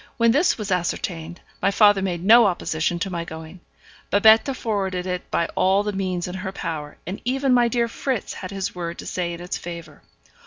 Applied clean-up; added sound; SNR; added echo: none; none; none; none.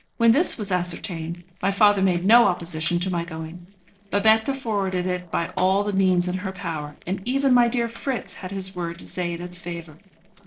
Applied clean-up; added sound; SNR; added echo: neural separator model SepFormer DNS4.